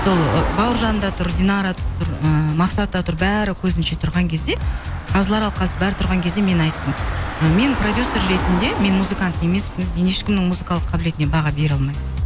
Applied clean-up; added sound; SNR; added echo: none; Engine / Car; 10 dB; none.